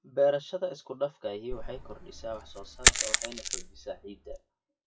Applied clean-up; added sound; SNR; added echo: classical method WPE with log-MMSE.